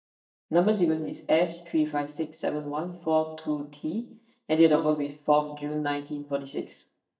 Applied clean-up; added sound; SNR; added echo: neural mask model DeepFilterNet 3.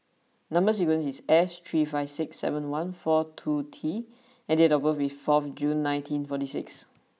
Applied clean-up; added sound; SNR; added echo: none; none; none; none.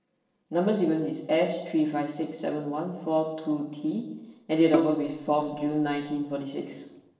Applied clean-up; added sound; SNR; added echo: neural separator model SepFormer DNS4.